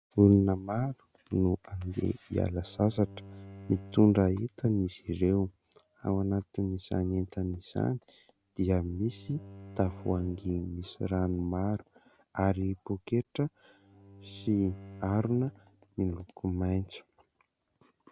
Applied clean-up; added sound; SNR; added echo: none; Bowed string instrument; 20 dB; none.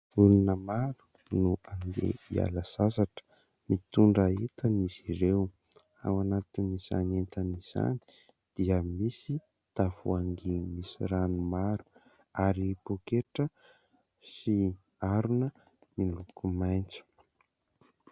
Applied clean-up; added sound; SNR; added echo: none; none; none; none.